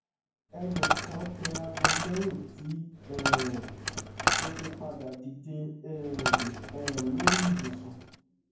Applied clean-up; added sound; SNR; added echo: none; Coin (dropping); -4 dB; reverberation time 0.9 s.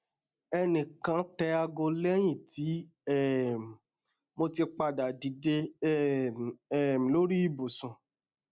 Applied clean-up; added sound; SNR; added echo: none; none; none; none.